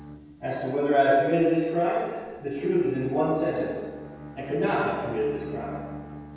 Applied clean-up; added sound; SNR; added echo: none; Bowed string instrument; 16 dB; reverberation time 1.2 s.